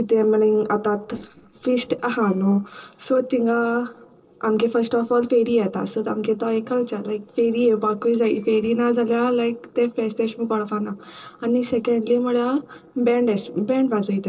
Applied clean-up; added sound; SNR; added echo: neural separator model SepFormer DNS4.